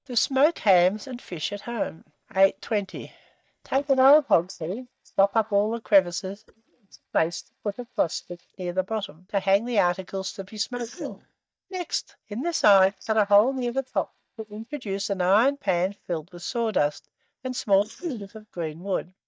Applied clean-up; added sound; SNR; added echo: neural mask model DeepFilterNet 3.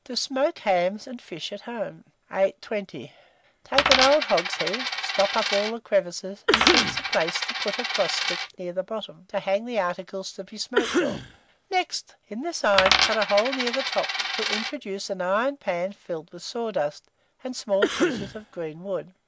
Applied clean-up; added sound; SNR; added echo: none; Coin (dropping) + Cough; -2 dB; none.